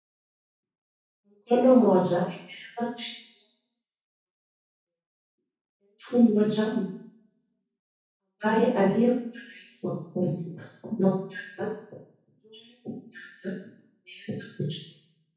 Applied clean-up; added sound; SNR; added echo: none; none; none; reverberation time 0.6 s.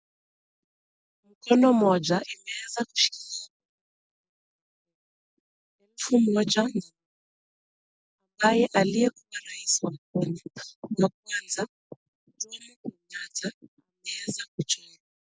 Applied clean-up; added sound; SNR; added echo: none; none; none; none.